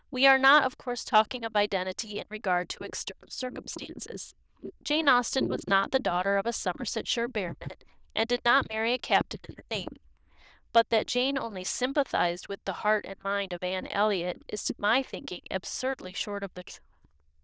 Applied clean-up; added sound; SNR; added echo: neural diffusion model UNIVERSE++.